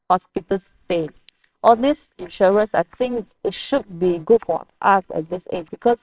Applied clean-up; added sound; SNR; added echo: neural separator model SepFormer WHAMR!.